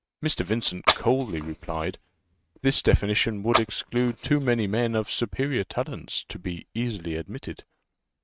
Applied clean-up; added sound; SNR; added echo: neural mask model RNNoise.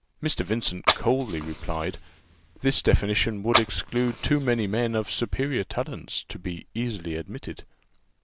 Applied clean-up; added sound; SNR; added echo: none; Fire; 5 dB; none.